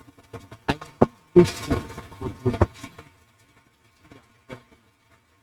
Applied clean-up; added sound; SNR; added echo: neural mask model RNNoise.